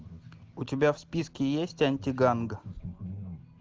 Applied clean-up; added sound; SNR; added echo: none; none; none; none.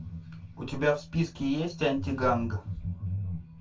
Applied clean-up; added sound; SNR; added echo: none; none; none; reverberation time 0.2 s.